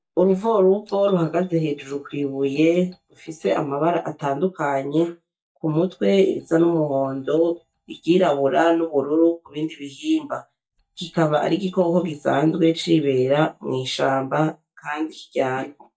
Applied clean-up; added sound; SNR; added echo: neural mask model DeepFilterNet 3.